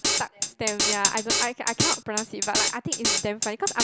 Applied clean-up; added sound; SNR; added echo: none; Drum kit; -4 dB; none.